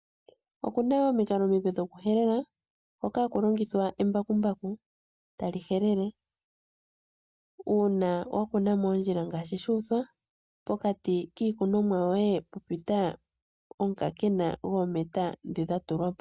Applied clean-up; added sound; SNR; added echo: none; none; none; none.